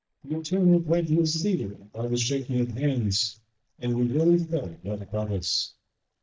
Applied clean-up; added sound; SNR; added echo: neural mask model DeepFilterNet 3.